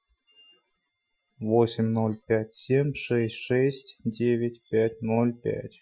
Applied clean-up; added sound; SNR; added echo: classical method Wiener filter.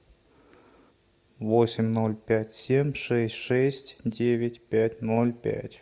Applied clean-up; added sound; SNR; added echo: none; none; none; none.